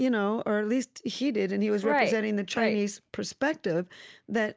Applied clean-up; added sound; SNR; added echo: none; none; none; none.